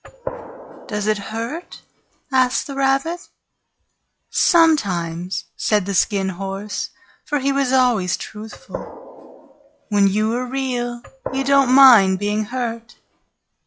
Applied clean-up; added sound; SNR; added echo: classical method log-MMSE.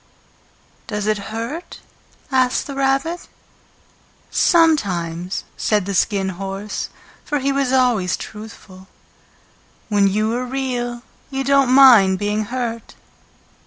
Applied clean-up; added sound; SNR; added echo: none; none; none; none.